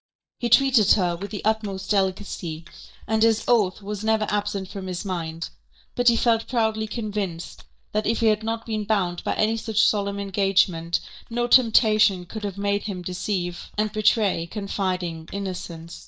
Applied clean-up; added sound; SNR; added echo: neural mask model DeepFilterNet 3.